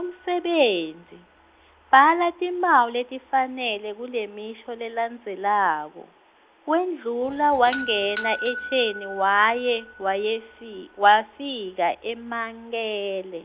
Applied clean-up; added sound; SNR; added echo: none; Doorbell; 17 dB; none.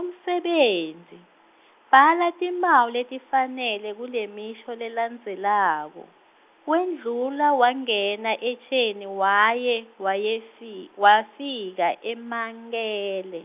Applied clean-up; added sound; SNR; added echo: none; none; none; none.